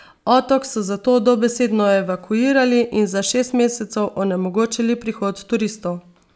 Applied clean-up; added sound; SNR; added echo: none; none; none; none.